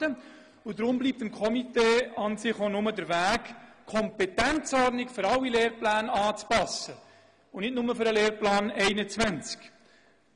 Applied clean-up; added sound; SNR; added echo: none; none; none; none.